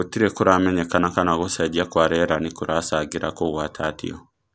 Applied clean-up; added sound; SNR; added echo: none; none; none; none.